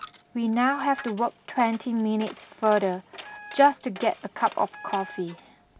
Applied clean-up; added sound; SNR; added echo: none; Coin (dropping) + Wind instrument, woodwind instrument; 17 dB; none.